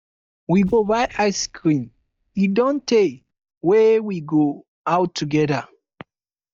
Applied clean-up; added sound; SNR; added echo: neural mask model DeepFilterNet 3.